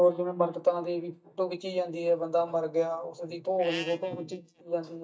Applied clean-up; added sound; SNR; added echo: neural mask model DeepFilterNet 3.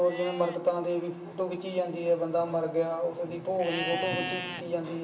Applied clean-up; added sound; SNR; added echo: none; Livestock, farm animals, working animals; 11 dB; reverberation time 1.0 s.